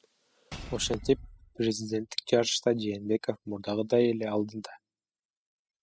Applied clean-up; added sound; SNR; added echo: classical method spectral subtraction.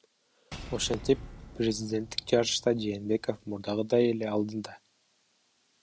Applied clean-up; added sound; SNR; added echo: none; Shatter / Boom; 16 dB; none.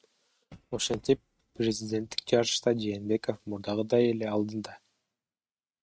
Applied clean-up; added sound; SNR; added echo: neural mask model RNNoise.